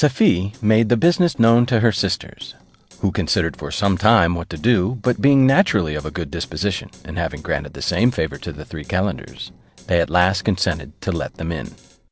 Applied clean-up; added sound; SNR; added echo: neural separator model SepFormer DNS4.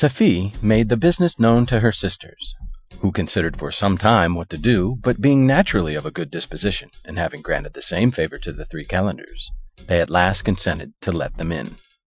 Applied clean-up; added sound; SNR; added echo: classical method Wiener filter.